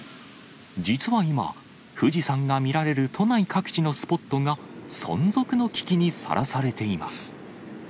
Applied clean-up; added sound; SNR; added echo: none; none; none; none.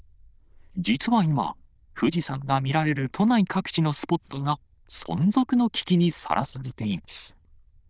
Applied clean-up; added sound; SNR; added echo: neural diffusion model UNIVERSE++.